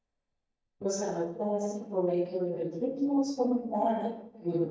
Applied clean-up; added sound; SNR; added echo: neural mask model DeepFilterNet 3.